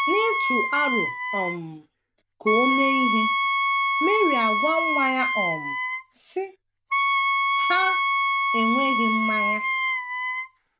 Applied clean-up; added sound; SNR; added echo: none; Wind instrument, woodwind instrument; -4 dB; none.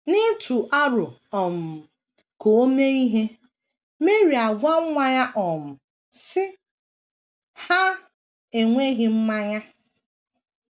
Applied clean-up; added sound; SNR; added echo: none; none; none; none.